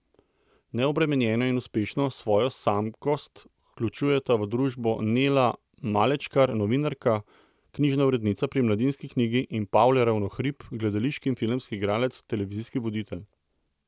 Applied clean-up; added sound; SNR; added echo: none; none; none; none.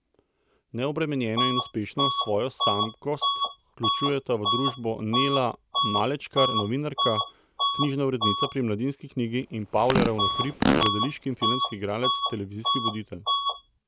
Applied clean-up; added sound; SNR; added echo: none; Fart + Bus / Alarm; -1 dB; none.